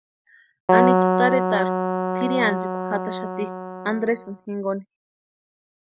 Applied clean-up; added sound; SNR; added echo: none; Keyboard (musical); -4 dB; none.